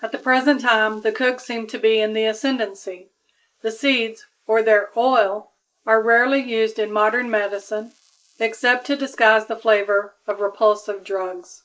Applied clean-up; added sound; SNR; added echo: neural mask model Resemble Enhance denoiser.